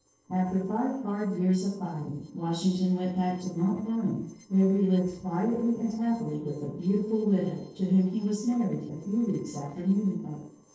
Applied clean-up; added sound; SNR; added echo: neural separator model SepFormer DNS4.